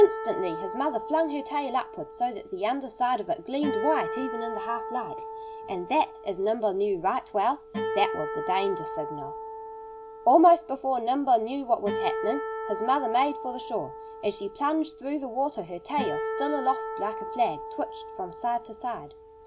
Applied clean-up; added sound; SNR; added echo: none; Acoustic guitar; 8 dB; none.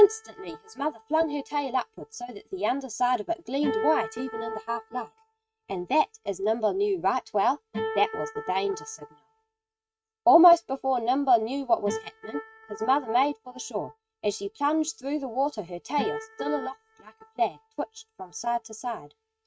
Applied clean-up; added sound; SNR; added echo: neural mask model RNNoise.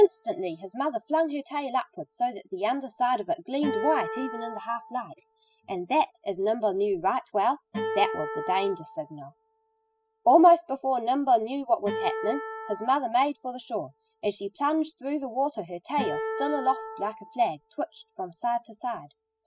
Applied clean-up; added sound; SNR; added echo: classical method spectral subtraction.